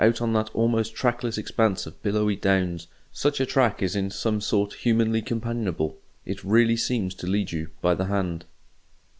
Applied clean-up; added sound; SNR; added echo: none; none; none; none.